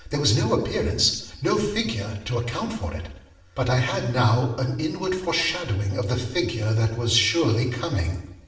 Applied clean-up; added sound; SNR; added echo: none; none; none; reverberation time 0.8 s.